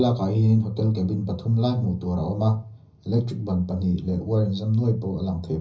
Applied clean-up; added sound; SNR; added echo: none; none; none; reverberation time 0.5 s.